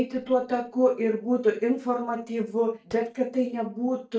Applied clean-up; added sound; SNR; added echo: neural mask model DeepFilterNet 3.